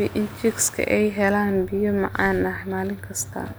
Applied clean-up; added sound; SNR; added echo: none; Car; 20 dB; none.